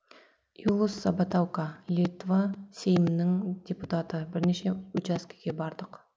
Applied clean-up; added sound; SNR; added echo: none; none; none; none.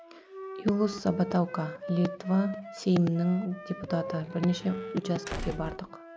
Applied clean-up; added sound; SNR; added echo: none; Squeak / Slam / Wood + Wind instrument, woodwind instrument; 11 dB; none.